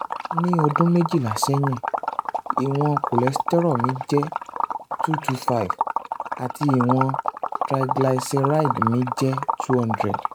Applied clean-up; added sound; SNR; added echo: neural mask model RNNoise.